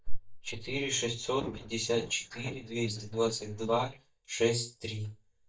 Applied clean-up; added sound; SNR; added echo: neural mask model DeepFilterNet 3.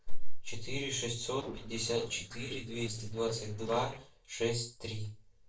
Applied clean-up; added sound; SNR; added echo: neural separator model SepFormer DNS4.